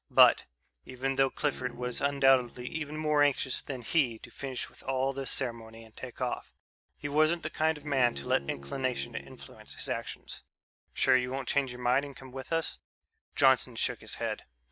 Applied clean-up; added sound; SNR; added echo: neural mask model DeepFilterNet 3.